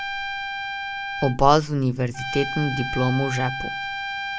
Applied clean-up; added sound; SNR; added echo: none; Trumpet; 6 dB; none.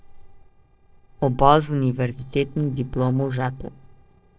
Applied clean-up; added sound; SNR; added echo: neural separator model SepFormer DNS4.